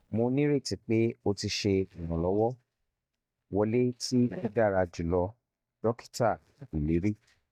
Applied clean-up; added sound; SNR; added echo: neural mask model DeepFilterNet 3.